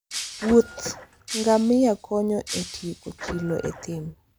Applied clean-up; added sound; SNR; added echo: none; Printer + Shatter; 12 dB; none.